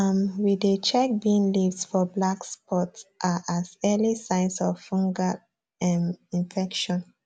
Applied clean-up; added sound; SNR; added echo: none; none; none; none.